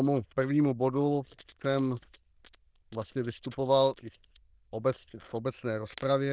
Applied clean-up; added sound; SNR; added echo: neural diffusion model UNIVERSE++.